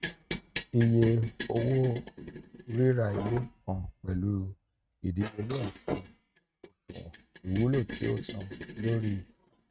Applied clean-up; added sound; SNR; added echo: neural mask model RNNoise.